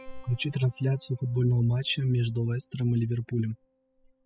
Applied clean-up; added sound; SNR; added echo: classical method spectral subtraction.